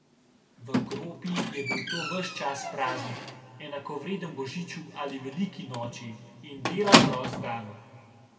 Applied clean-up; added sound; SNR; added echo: none; Squeak; -4 dB; reverberation time 2.0 s.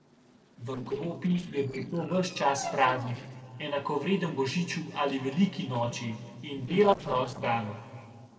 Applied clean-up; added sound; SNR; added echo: neural separator model SepFormer DNS4.